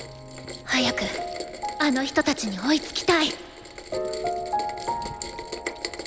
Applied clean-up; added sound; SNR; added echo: none; Rain; 11 dB; none.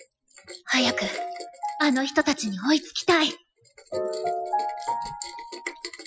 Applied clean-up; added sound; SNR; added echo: classical method Wiener filter.